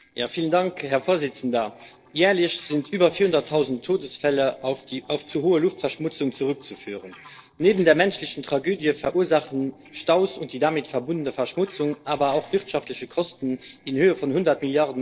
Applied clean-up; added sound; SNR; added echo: neural separator model SepFormer DNS4.